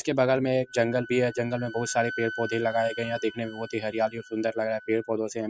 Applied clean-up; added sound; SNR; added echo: none; Wind instrument, woodwind instrument; 15 dB; none.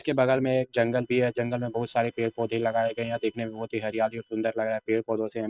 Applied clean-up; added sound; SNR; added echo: neural separator model SepFormer DNS4.